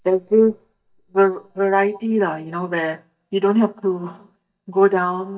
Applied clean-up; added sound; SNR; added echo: neural mask model DeepFilterNet 3.